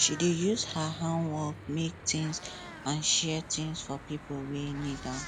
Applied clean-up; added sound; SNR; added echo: none; Meow + Church bell / Traffic noise, roadway noise; 13 dB; none.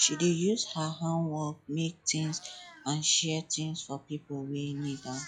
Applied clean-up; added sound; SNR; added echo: classical method log-MMSE.